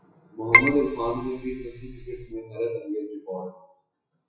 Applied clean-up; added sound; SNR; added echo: classical method WPE with log-MMSE.